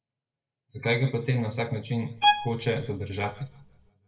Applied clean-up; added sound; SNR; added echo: none; Bowed string instrument; -1 dB; reverberation time 0.7 s.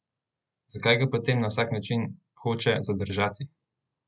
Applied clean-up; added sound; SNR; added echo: none; none; none; none.